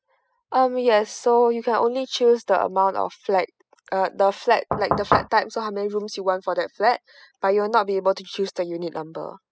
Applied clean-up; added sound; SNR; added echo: classical method spectral subtraction.